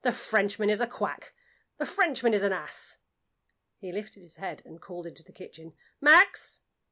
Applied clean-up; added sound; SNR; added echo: none; none; none; none.